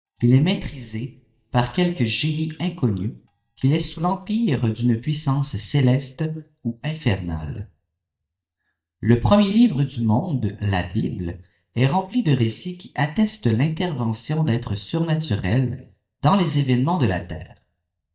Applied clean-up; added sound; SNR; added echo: neural mask model DeepFilterNet 3.